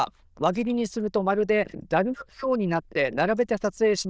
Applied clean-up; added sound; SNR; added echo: neural diffusion model UNIVERSE++.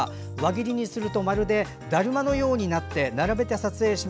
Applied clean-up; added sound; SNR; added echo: none; none; none; none.